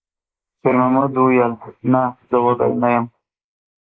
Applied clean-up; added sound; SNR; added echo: neural mask model Resemble Enhance denoiser.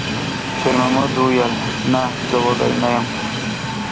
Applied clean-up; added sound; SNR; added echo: none; Train; 2 dB; none.